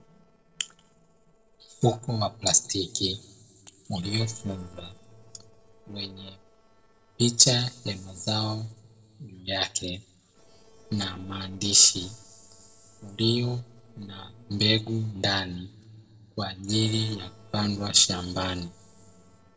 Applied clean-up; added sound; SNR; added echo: neural separator model SepFormer DNS4.